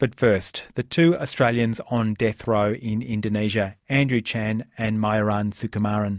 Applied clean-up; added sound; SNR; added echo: none; none; none; none.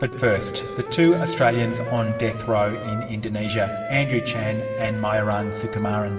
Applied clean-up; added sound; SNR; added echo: none; Wind instrument, woodwind instrument; 9 dB; reverberation time 2.4 s.